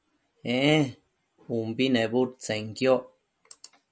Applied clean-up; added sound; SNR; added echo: none; none; none; none.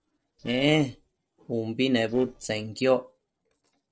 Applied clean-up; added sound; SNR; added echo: neural separator model SepFormer DNS4.